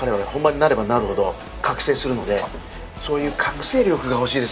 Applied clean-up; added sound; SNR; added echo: none; none; none; none.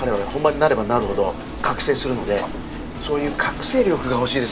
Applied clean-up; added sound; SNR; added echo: none; Rain; 11 dB; none.